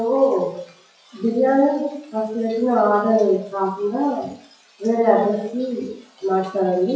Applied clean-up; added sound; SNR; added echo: classical method WPE with log-MMSE.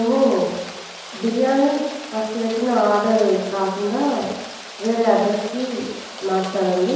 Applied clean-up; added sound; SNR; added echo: none; Rain; 14 dB; reverberation time 1.0 s.